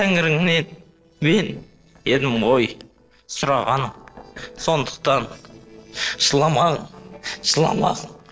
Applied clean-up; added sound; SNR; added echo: neural separator model SepFormer DNS4.